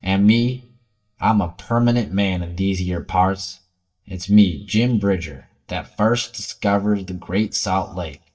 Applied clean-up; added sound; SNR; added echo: neural mask model DeepFilterNet 3.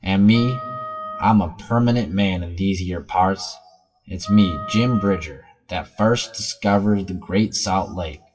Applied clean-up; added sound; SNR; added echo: classical method WPE with log-MMSE.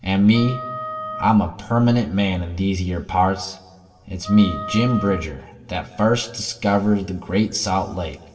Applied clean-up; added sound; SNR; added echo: none; Wind instrument, woodwind instrument; 11 dB; reverberation time 1.7 s.